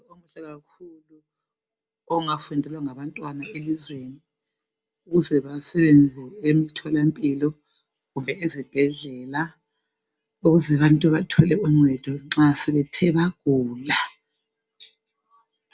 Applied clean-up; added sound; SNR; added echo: none; none; none; none.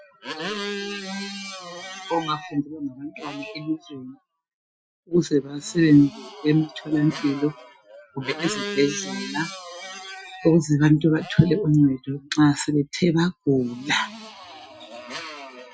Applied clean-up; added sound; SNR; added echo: classical method Wiener filter.